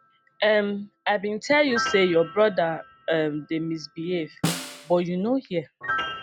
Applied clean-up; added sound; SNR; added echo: none; Snare drum + Piano; 10 dB; none.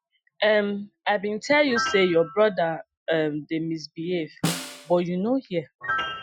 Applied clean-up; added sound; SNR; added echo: classical method Wiener filter.